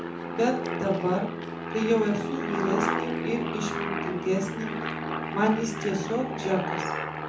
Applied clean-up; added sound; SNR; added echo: none; Aircraft; 2 dB; reverberation time 0.6 s.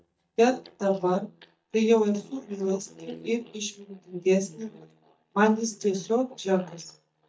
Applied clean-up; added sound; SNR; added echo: neural mask model DeepFilterNet 3.